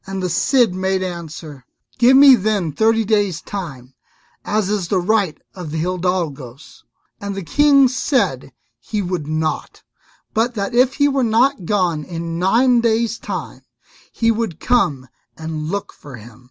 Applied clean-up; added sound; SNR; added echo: none; none; none; none.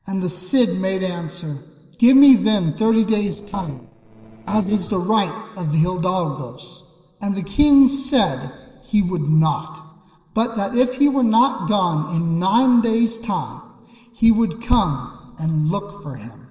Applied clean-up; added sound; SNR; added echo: neural separator model SepFormer DNS4.